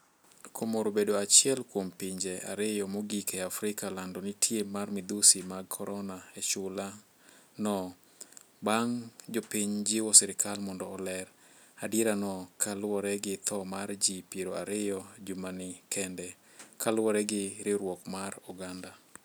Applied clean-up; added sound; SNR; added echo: none; none; none; none.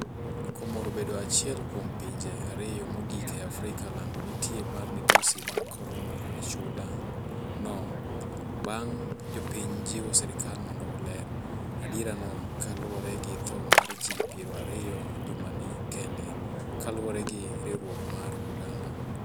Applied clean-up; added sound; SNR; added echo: none; Splash, splatter; -5 dB; none.